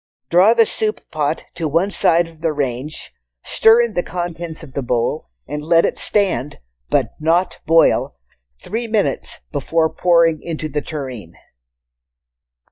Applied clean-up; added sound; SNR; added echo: neural mask model DeepFilterNet 3.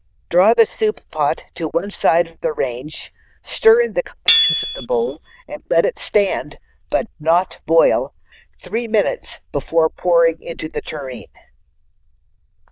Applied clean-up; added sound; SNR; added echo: neural diffusion model UNIVERSE++.